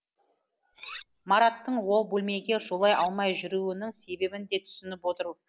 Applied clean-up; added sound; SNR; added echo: none; Cutlery, silverware; 20 dB; none.